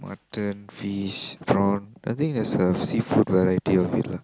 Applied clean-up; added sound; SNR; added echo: none; none; none; none.